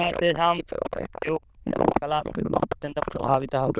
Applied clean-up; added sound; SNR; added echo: neural diffusion model UNIVERSE++.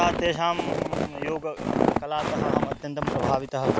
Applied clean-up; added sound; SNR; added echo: none; Walk, footsteps; -1 dB; none.